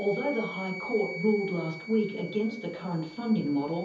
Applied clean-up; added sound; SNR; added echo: none; Wind instrument, woodwind instrument; 13 dB; reverberation time 0.7 s.